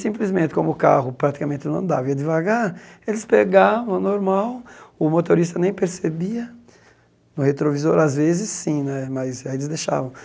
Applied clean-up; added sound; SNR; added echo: none; none; none; none.